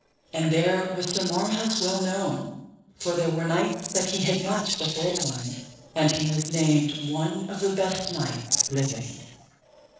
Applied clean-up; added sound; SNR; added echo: neural separator model SepFormer DNS4.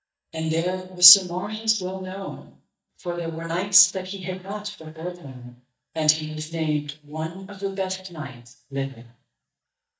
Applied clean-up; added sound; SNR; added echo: neural mask model DeepFilterNet 3.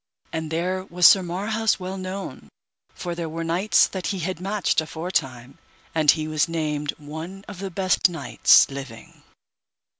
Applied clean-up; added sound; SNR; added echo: none; none; none; none.